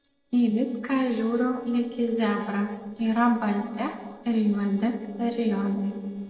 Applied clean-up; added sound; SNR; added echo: neural separator model SepFormer DNS4.